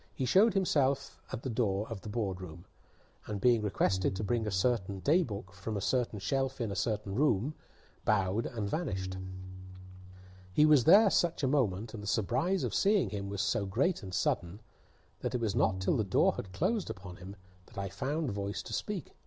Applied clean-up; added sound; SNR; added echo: none; Tabla; 11 dB; none.